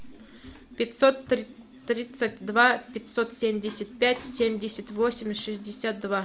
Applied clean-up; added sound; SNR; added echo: none; none; none; none.